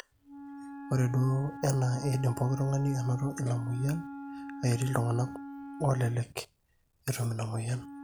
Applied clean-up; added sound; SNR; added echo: none; Wind instrument, woodwind instrument; 13 dB; none.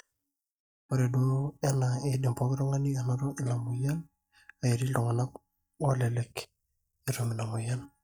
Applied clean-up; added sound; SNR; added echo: neural mask model DeepFilterNet 3.